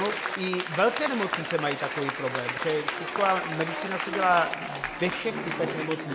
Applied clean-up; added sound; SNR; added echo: none; Applause / Crowd; 4 dB; none.